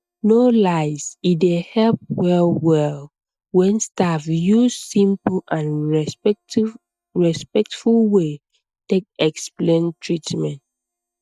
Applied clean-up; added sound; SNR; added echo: neural mask model DeepFilterNet 3.